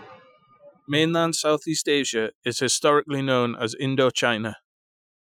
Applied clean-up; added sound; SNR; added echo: classical method Wiener filter.